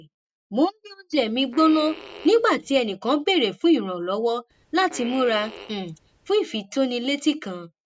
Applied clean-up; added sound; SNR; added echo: none; Fart; 19 dB; none.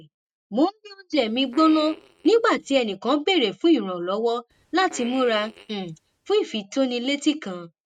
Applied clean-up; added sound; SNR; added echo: neural mask model RNNoise.